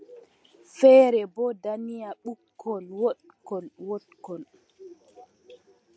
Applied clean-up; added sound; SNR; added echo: none; none; none; none.